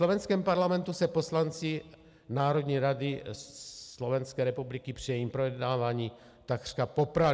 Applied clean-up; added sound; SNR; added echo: none; none; none; none.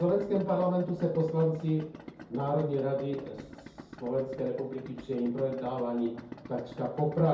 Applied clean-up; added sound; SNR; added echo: none; Idling; 17 dB; reverberation time 0.6 s.